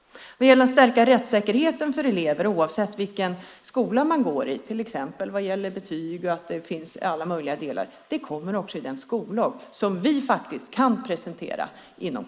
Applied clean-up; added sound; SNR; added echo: neural mask model Resemble Enhance denoiser.